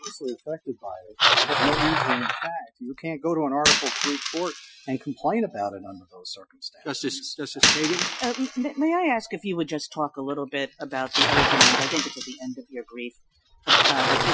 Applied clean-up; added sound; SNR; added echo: classical method Wiener filter.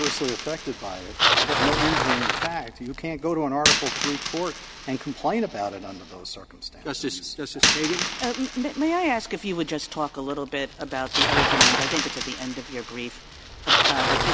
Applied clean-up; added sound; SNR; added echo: none; Bicycle + Coin (dropping); -3 dB; none.